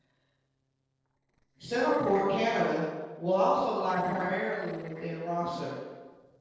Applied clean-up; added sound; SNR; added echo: neural separator model SepFormer DNS4.